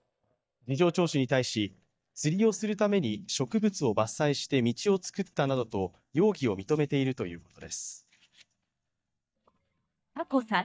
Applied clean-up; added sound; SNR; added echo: neural mask model DeepFilterNet 3.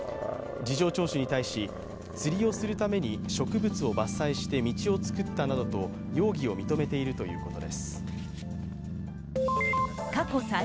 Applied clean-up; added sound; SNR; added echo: none; Growling; 5 dB; none.